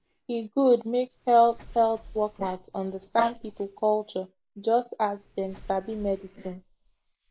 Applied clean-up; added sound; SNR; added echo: neural mask model Resemble Enhance denoiser.